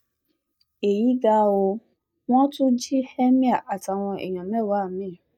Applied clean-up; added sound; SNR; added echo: neural mask model DeepFilterNet 3.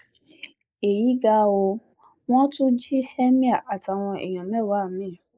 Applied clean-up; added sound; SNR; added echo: neural mask model Resemble Enhance denoiser.